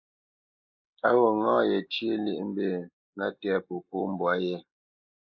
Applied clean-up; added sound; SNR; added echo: neural mask model Resemble Enhance denoiser.